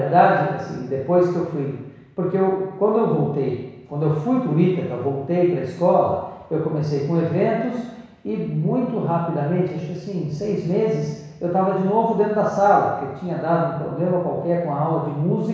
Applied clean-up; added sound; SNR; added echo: none; none; none; reverberation time 1.1 s.